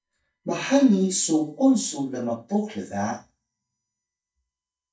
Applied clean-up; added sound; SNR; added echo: neural mask model DeepFilterNet 3.